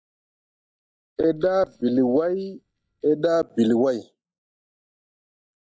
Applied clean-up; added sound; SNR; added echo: neural mask model DeepFilterNet 3.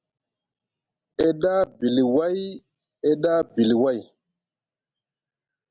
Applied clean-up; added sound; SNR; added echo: none; none; none; none.